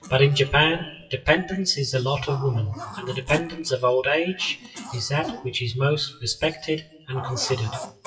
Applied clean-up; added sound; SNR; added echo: classical method WPE with log-MMSE.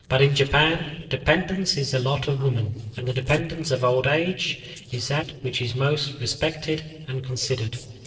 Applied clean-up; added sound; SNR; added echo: neural separator model SepFormer DNS4.